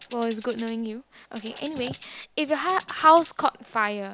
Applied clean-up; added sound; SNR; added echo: none; Tambourine; 18 dB; none.